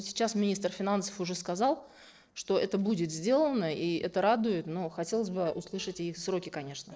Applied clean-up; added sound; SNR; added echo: neural separator model SepFormer DNS4.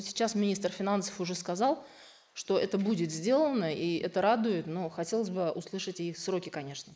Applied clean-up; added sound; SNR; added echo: neural mask model Resemble Enhance denoiser.